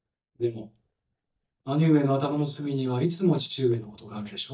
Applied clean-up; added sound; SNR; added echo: neural mask model DeepFilterNet 3.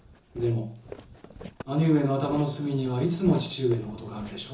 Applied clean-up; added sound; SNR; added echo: none; Walk, footsteps; 18 dB; reverberation time 0.6 s.